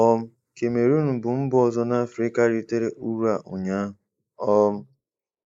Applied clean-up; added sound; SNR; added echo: neural mask model Resemble Enhance denoiser.